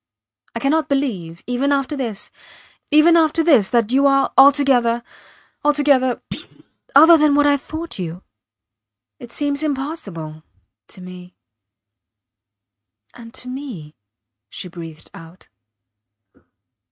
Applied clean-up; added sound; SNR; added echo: neural mask model RNNoise.